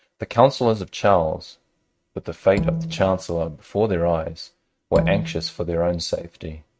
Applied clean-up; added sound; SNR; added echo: neural mask model RNNoise.